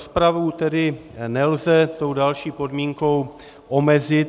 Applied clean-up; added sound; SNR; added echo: none; none; none; none.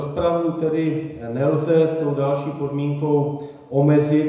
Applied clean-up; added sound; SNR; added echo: none; none; none; reverberation time 1.0 s.